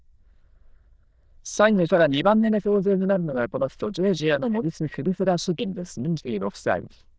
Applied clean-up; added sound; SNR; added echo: neural diffusion model UNIVERSE++.